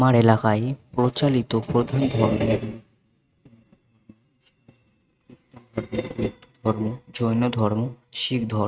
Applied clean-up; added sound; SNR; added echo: neural mask model RNNoise.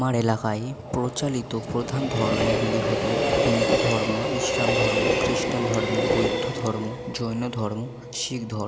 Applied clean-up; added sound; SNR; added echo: none; Train; -1 dB; none.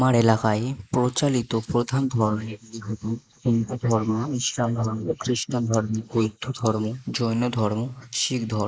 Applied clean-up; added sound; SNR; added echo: neural mask model Resemble Enhance denoiser.